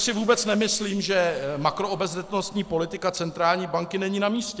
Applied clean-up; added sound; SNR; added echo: neural separator model SepFormer DNS4.